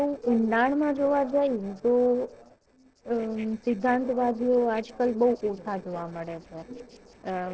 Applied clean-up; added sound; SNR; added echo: neural separator model SepFormer DNS4.